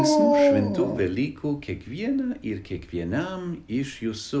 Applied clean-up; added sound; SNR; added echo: none; Dog; -1 dB; none.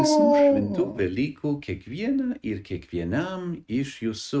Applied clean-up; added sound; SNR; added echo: neural mask model RNNoise.